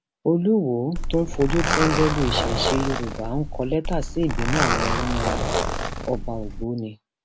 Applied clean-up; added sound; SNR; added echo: none; Zipper (clothing); 0 dB; none.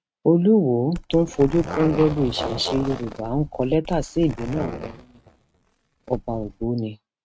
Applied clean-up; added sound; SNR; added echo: neural mask model RNNoise.